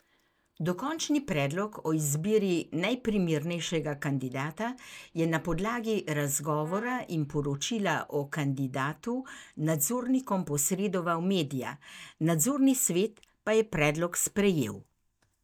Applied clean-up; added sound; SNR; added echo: neural mask model DeepFilterNet 3.